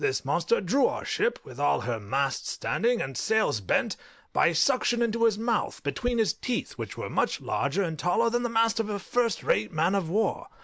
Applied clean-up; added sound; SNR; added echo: none; none; none; none.